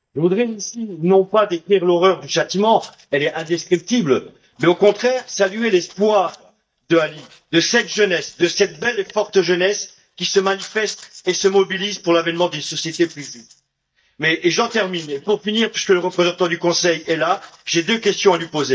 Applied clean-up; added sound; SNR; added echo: neural mask model DeepFilterNet 3.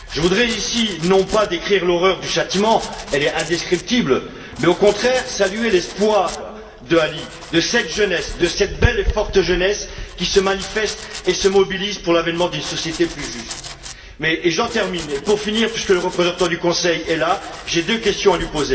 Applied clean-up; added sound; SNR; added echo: none; Domestic sounds, home sounds; 13 dB; reverberation time 1.5 s.